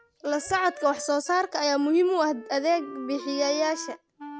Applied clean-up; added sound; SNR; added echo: none; Wind instrument, woodwind instrument; 17 dB; none.